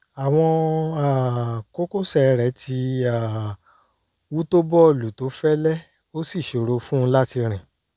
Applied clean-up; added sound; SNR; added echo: none; none; none; none.